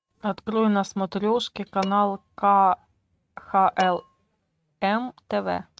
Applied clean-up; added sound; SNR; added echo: neural mask model RNNoise.